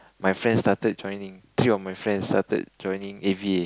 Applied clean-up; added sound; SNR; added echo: none; none; none; none.